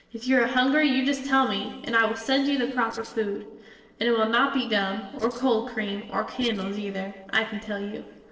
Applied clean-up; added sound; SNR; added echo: neural separator model SepFormer DNS4.